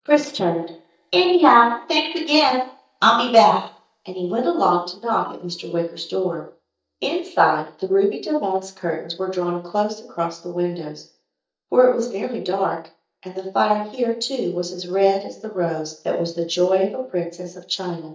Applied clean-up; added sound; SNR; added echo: neural mask model DeepFilterNet 3.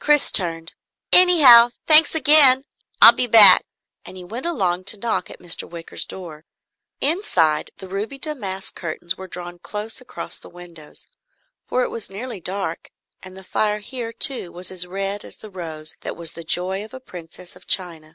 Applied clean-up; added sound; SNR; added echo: none; none; none; none.